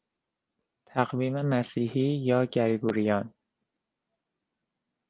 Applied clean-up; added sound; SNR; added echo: none; none; none; none.